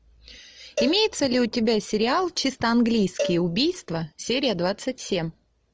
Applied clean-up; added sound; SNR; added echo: none; Cowbell; 11 dB; none.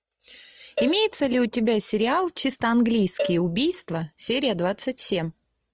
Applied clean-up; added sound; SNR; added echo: neural mask model RNNoise.